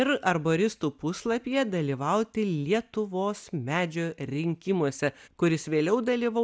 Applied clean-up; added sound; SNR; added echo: none; none; none; none.